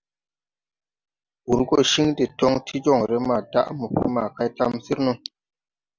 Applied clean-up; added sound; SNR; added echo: none; none; none; none.